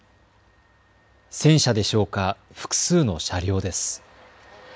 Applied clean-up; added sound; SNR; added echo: none; none; none; none.